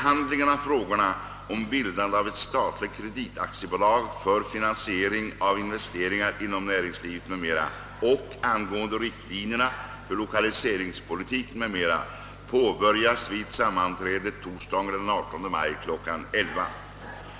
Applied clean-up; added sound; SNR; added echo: none; none; none; none.